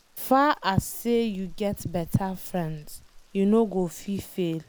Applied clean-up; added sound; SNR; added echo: none; Rain; 20 dB; none.